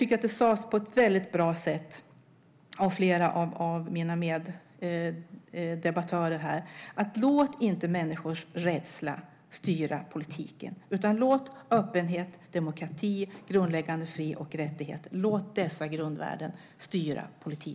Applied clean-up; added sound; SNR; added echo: none; none; none; none.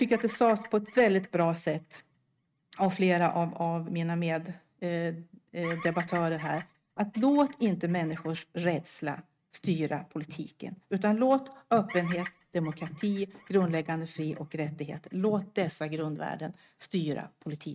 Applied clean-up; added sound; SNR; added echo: neural mask model RNNoise.